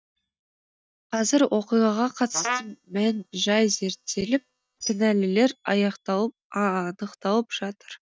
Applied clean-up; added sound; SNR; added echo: neural mask model DeepFilterNet 3.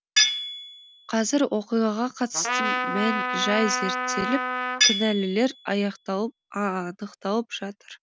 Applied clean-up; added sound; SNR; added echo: none; Tools + Trumpet; 1 dB; none.